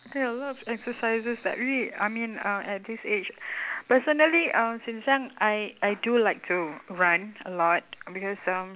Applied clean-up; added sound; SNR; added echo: none; none; none; none.